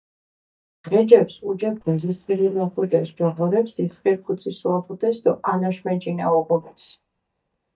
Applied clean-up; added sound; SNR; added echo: neural mask model DeepFilterNet 3.